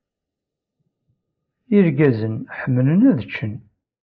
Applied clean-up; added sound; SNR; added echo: neural mask model Resemble Enhance denoiser.